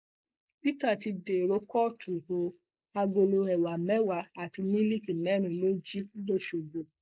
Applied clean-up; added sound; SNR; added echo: neural mask model Resemble Enhance denoiser.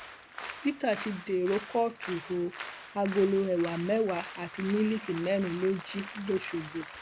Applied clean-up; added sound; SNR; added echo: none; Applause; 13 dB; none.